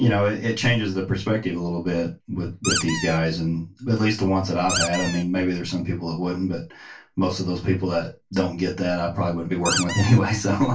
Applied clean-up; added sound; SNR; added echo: none; Squeak; 4 dB; reverberation time 0.2 s.